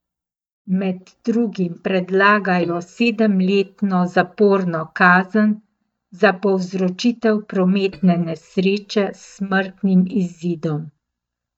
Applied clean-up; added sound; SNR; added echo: neural mask model DeepFilterNet 3.